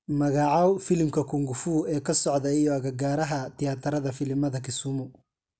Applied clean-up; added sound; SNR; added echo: none; none; none; none.